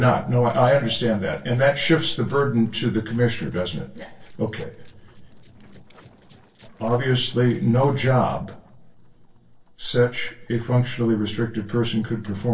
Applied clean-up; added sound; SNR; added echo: neural separator model SepFormer DNS4.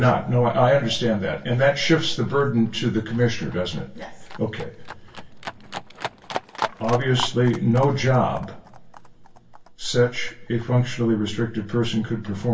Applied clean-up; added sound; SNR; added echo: none; Livestock, farm animals, working animals; 16 dB; reverberation time 0.2 s.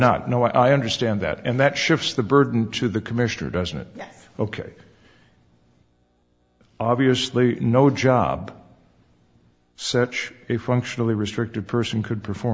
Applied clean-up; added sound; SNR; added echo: none; none; none; none.